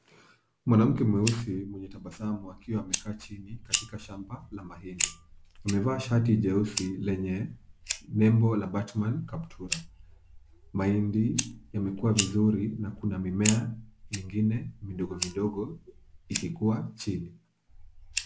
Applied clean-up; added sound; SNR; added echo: none; Fire; 10 dB; none.